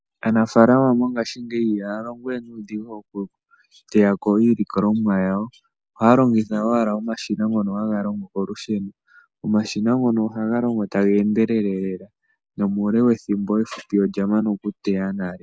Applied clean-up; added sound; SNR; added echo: none; none; none; none.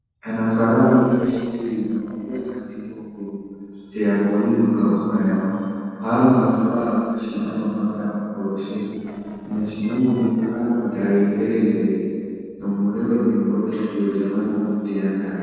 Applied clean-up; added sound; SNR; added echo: neural separator model SepFormer DNS4.